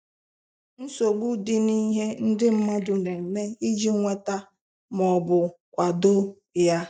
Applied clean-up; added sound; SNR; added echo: neural mask model DeepFilterNet 3.